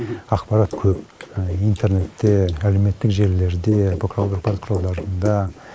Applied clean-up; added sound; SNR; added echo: neural mask model Resemble Enhance denoiser.